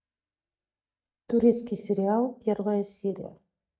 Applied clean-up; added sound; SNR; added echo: neural mask model DeepFilterNet 3.